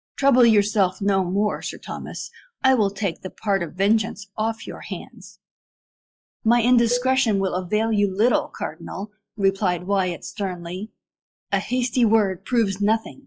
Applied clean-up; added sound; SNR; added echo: classical method log-MMSE.